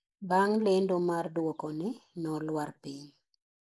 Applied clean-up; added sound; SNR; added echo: neural mask model Resemble Enhance denoiser.